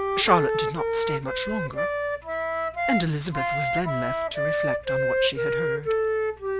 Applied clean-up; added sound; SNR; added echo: none; Wind instrument, woodwind instrument; -3 dB; none.